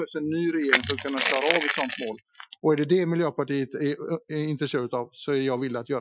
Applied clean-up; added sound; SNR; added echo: classical method Wiener filter.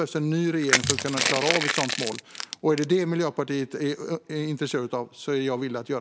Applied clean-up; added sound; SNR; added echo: none; Crushing; 1 dB; none.